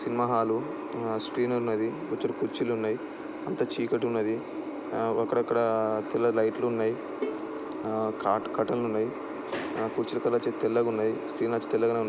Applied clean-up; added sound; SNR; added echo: none; Bowed string instrument; 14 dB; none.